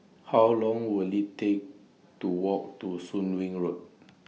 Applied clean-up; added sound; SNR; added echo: none; none; none; none.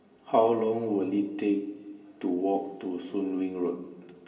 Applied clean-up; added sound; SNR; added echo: none; none; none; reverberation time 1.7 s.